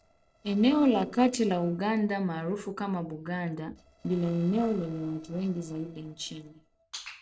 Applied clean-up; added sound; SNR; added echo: neural separator model SepFormer DNS4.